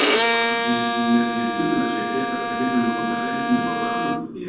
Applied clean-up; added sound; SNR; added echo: none; Bowed string instrument; -1 dB; reverberation time 1.1 s.